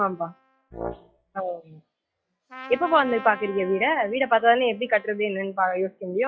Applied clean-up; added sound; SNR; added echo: classical method log-MMSE.